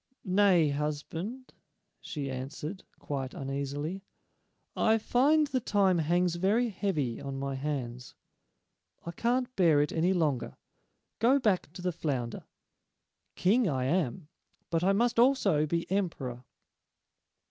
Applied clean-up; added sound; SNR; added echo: none; none; none; none.